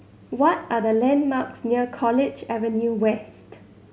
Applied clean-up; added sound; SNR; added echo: none; none; none; none.